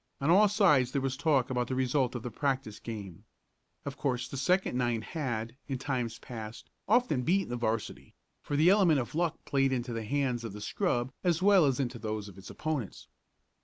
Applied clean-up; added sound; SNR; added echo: none; none; none; none.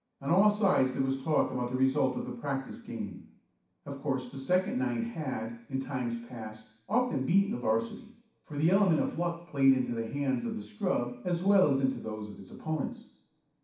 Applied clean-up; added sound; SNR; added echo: none; none; none; reverberation time 0.6 s.